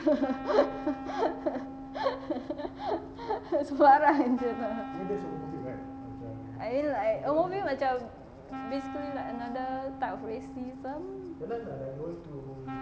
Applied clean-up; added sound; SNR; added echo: none; Wind instrument, woodwind instrument; 12 dB; none.